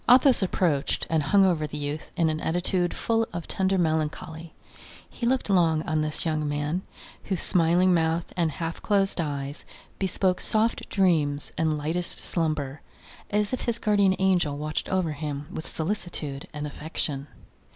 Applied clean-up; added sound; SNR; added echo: none; none; none; none.